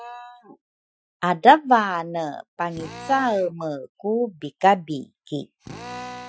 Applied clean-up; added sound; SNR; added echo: classical method Wiener filter.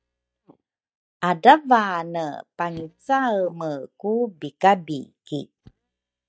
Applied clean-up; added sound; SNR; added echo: neural mask model DeepFilterNet 3.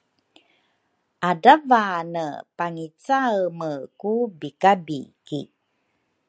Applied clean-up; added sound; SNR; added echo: none; none; none; none.